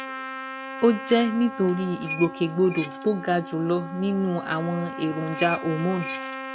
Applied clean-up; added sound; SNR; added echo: none; Trumpet + Squeak; 9 dB; none.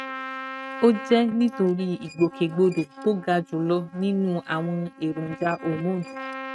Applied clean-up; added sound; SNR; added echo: neural mask model RNNoise.